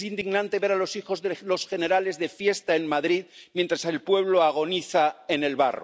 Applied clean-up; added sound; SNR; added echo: none; none; none; none.